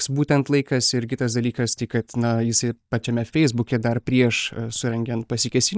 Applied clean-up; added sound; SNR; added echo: neural mask model DeepFilterNet 3.